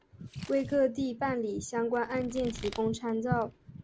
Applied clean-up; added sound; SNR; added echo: none; Domestic sounds, home sounds; 20 dB; none.